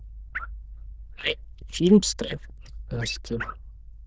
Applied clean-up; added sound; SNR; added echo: neural diffusion model UNIVERSE++.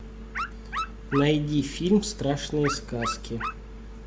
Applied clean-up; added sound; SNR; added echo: none; Dog; 8 dB; none.